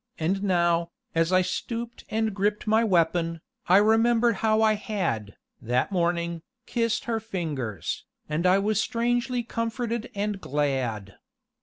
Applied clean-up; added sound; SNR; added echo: none; none; none; none.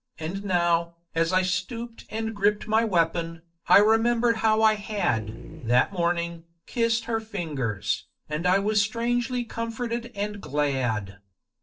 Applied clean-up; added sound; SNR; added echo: neural separator model SepFormer DNS4.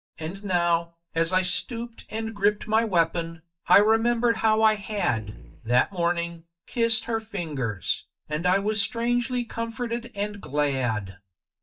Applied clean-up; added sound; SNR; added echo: neural mask model DeepFilterNet 3.